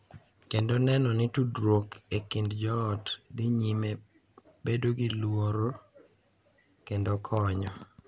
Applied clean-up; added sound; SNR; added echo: none; none; none; none.